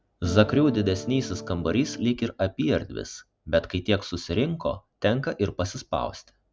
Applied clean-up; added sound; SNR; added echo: none; Electric guitar / Strum; 10 dB; none.